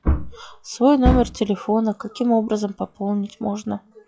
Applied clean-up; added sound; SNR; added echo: classical method log-MMSE.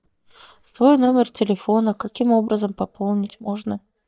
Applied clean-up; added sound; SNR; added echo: neural mask model DeepFilterNet 3.